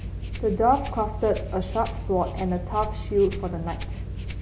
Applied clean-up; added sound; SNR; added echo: none; Rattle (instrument); 7 dB; none.